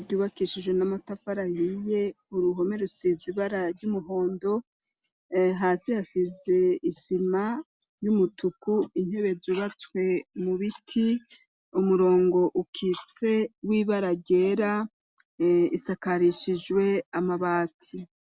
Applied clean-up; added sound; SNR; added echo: none; none; none; none.